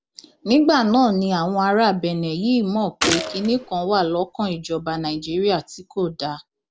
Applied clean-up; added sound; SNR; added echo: none; Gunshot, gunfire; 6 dB; none.